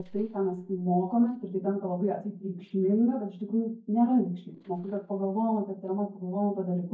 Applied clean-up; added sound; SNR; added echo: neural mask model DeepFilterNet 3.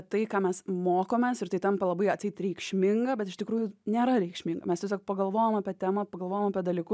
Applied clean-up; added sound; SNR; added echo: none; none; none; none.